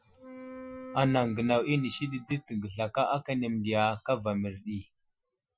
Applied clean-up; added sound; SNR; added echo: classical method Wiener filter.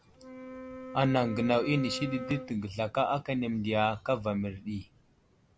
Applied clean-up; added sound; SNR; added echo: none; Wind instrument, woodwind instrument; 11 dB; none.